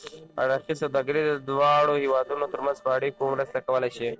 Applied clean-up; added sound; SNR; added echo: neural separator model SepFormer DNS4.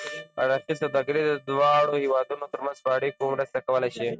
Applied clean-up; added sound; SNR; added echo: neural mask model RNNoise.